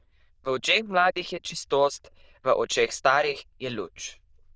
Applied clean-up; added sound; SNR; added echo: neural diffusion model UNIVERSE++.